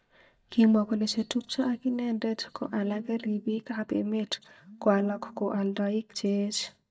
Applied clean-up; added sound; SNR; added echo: neural mask model DeepFilterNet 3.